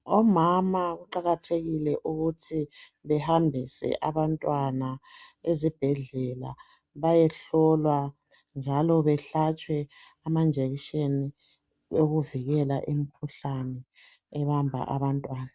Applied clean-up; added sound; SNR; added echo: none; none; none; none.